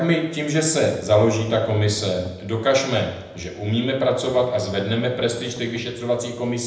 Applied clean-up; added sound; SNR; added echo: none; Strum; 17 dB; reverberation time 0.8 s.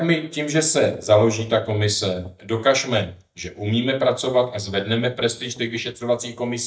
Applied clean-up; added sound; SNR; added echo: neural mask model DeepFilterNet 3.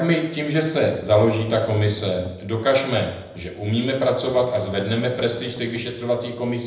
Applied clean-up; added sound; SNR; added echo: neural separator model SepFormer DNS4.